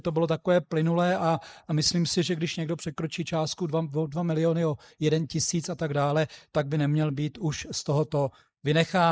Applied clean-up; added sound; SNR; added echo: neural mask model Resemble Enhance denoiser.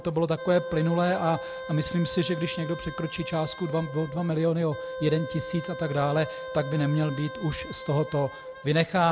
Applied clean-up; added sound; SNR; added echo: none; Wind instrument, woodwind instrument; 11 dB; none.